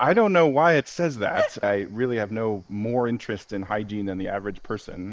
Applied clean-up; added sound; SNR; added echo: neural mask model Resemble Enhance denoiser.